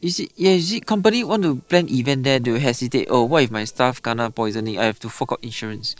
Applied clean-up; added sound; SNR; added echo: neural separator model SepFormer DNS4.